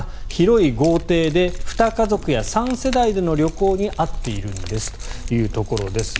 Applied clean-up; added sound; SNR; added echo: none; Keys jangling; 8 dB; none.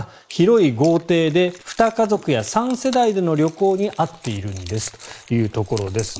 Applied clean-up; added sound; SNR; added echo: neural mask model Resemble Enhance denoiser.